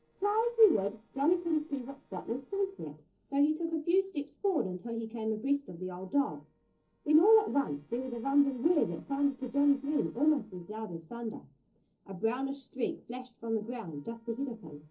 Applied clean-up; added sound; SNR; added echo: neural separator model SepFormer DNS4.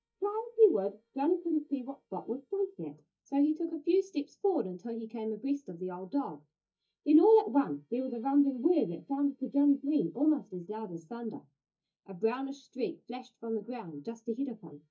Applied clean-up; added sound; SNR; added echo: neural mask model DeepFilterNet 3.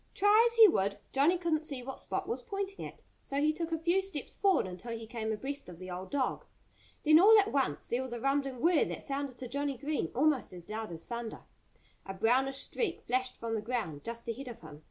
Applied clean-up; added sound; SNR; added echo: none; none; none; none.